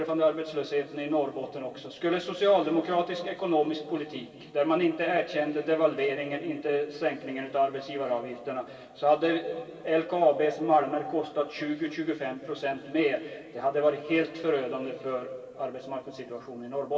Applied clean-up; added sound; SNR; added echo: none; none; none; reverberation time 2.3 s.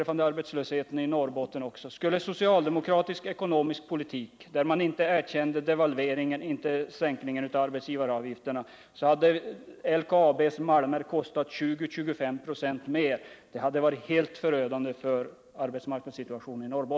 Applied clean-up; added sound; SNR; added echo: none; none; none; none.